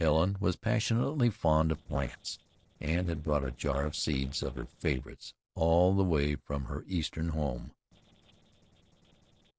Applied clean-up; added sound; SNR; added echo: neural separator model SepFormer DNS4.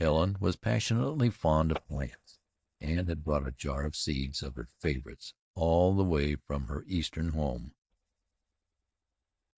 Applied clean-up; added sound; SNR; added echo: neural mask model DeepFilterNet 3.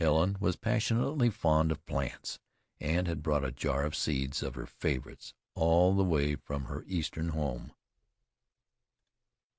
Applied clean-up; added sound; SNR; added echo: none; none; none; none.